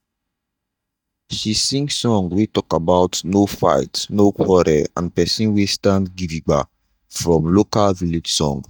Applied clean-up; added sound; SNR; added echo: neural mask model DeepFilterNet 3.